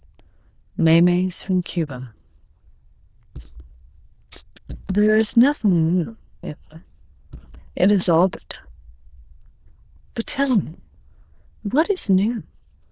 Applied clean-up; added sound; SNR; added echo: neural diffusion model UNIVERSE++.